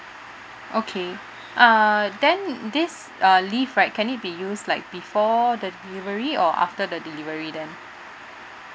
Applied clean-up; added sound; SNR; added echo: none; none; none; none.